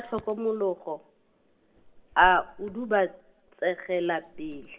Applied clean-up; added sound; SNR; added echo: none; Drawer open or close; 19 dB; reverberation time 0.3 s.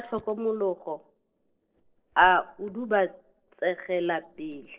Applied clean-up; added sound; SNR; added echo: neural separator model SepFormer DNS4.